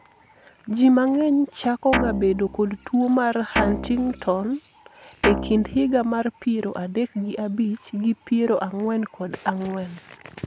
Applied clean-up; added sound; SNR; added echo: none; Guitar; 5 dB; none.